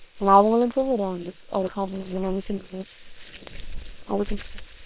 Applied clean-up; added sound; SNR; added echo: neural separator model SepFormer WHAM!.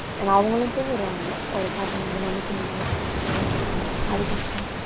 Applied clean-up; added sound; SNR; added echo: none; Waves, surf; 0 dB; none.